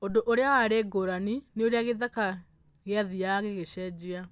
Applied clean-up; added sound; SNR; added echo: none; none; none; none.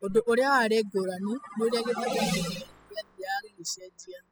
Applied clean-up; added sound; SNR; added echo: classical method spectral subtraction.